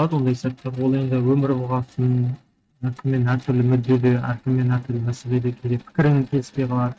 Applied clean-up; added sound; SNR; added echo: neural mask model RNNoise.